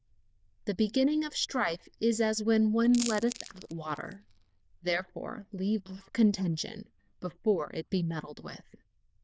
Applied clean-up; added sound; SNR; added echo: neural diffusion model UNIVERSE++.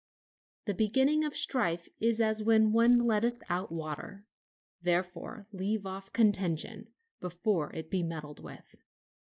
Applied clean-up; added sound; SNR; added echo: neural mask model Resemble Enhance denoiser.